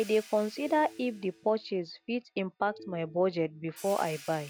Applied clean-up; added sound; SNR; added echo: none; Telephone + Hi-hat; 20 dB; none.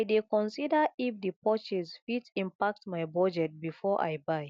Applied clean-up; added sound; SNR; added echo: none; none; none; none.